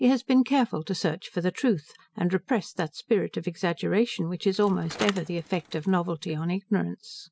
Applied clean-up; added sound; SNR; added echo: none; Bicycle; 14 dB; none.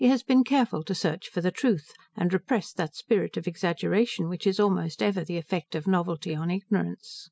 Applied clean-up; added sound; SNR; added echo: none; none; none; none.